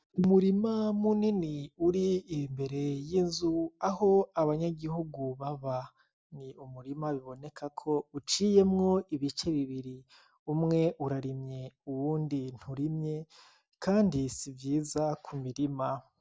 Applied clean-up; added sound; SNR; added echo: none; none; none; none.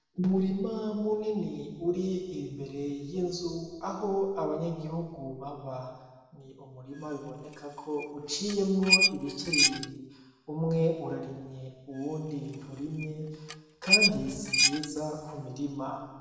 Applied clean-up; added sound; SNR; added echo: none; Squeak; -3 dB; reverberation time 1.2 s.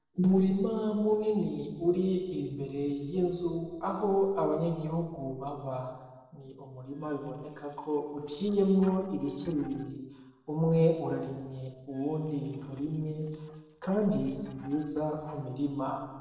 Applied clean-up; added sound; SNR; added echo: neural separator model SepFormer DNS4.